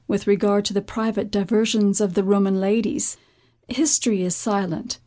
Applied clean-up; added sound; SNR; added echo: none; none; none; none.